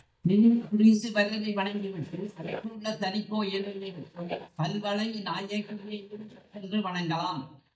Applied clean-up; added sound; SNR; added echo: neural mask model DeepFilterNet 3.